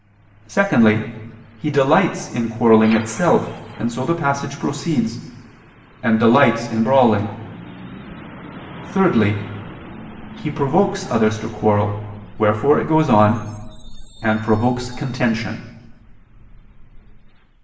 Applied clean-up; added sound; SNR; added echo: none; Truck; 17 dB; reverberation time 1.1 s.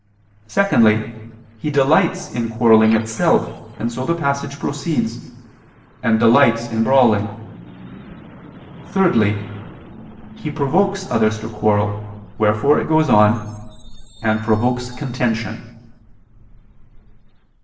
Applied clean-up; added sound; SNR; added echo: neural separator model SepFormer DNS4.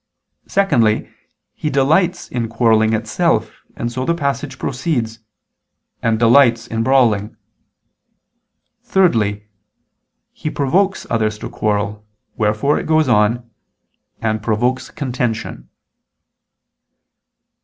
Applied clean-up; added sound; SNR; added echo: none; none; none; none.